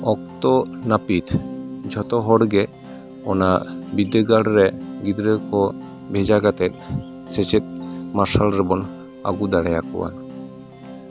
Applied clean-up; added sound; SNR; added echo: none; Piano; 13 dB; none.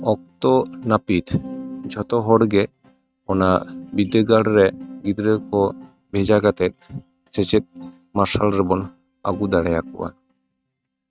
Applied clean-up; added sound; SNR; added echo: neural mask model RNNoise.